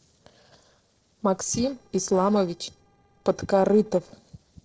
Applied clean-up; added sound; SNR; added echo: neural separator model SepFormer DNS4.